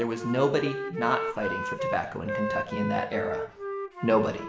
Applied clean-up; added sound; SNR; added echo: none; Wind instrument, woodwind instrument; 5 dB; reverberation time 0.7 s.